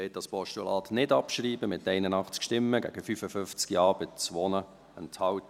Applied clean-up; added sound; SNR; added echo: none; none; none; none.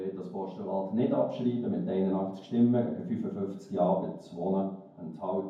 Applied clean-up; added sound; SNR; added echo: none; none; none; reverberation time 0.9 s.